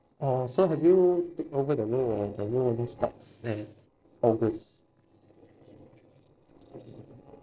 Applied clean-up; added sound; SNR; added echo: neural separator model SepFormer DNS4.